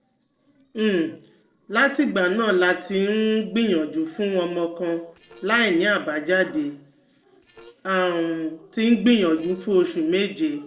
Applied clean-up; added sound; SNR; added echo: neural separator model SepFormer DNS4.